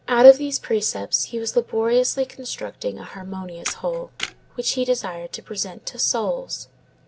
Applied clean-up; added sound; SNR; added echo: none; Camera; 14 dB; none.